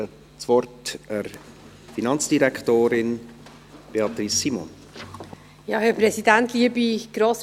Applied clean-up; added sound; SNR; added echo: none; none; none; none.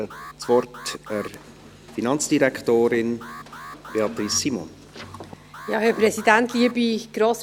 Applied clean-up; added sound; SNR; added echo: none; Alarm; 18 dB; none.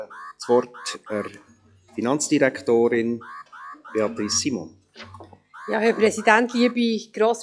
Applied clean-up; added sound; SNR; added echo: classical method log-MMSE.